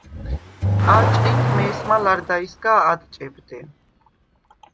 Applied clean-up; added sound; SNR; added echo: none; Accelerating, revving, vroom / Car; 0 dB; none.